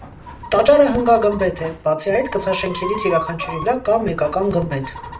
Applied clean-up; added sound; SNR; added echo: none; Chicken, rooster; 13 dB; reverberation time 0.3 s.